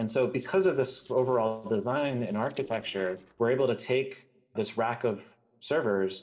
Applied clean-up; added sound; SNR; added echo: neural separator model SepFormer DNS4.